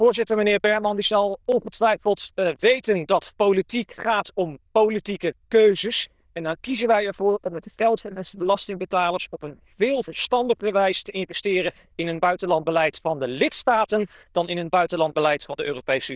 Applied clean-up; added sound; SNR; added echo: neural diffusion model UNIVERSE++.